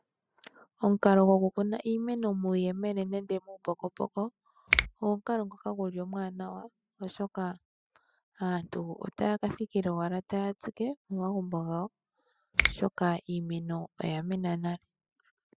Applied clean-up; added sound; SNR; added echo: classical method spectral subtraction.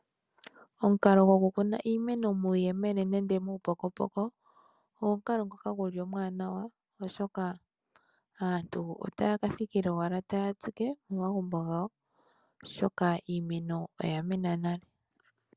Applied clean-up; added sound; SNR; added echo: none; none; none; none.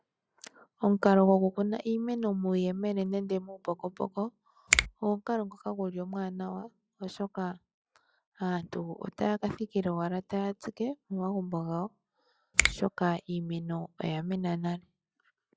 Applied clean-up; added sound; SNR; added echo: classical method log-MMSE.